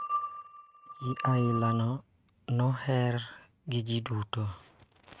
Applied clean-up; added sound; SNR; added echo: neural mask model RNNoise.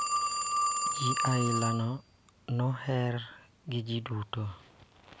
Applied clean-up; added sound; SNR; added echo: none; Telephone; 1 dB; none.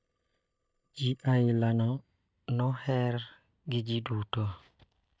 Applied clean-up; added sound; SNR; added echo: neural mask model DeepFilterNet 3.